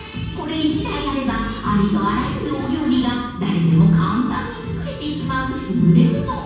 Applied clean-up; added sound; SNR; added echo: none; none; none; reverberation time 1.2 s.